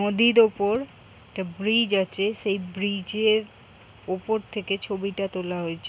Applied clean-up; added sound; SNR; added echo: none; none; none; none.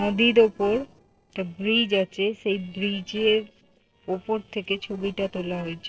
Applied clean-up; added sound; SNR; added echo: neural separator model SepFormer DNS4.